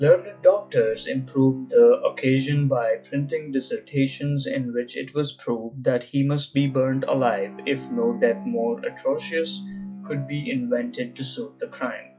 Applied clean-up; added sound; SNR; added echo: classical method log-MMSE.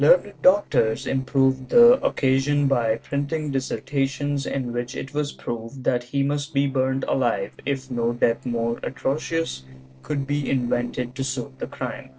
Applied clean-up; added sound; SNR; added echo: neural separator model SepFormer DNS4.